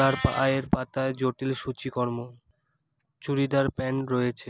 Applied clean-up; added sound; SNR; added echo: none; Meow; 18 dB; none.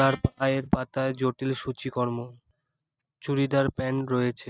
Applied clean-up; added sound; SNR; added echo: neural mask model RNNoise.